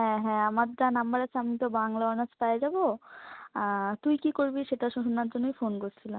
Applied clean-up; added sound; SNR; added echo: none; none; none; none.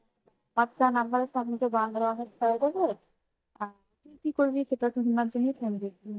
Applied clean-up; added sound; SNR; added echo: neural mask model DeepFilterNet 3.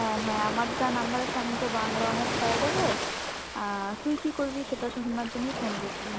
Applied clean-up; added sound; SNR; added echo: none; Ocean; 1 dB; none.